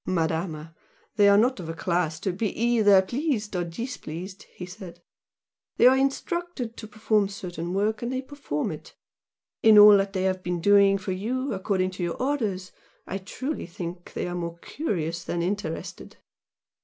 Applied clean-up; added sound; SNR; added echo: none; none; none; none.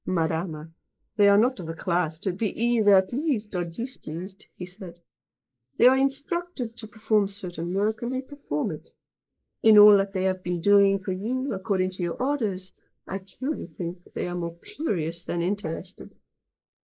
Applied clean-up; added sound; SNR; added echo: neural mask model Resemble Enhance denoiser.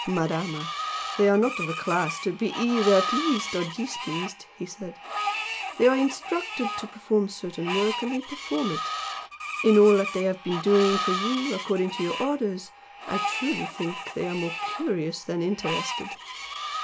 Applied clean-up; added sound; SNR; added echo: none; Screech; 6 dB; none.